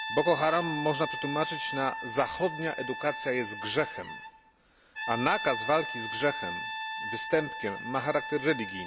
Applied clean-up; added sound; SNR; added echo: none; Brass instrument; 6 dB; none.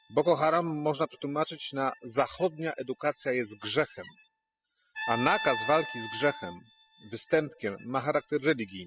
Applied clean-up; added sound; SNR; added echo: classical method spectral subtraction.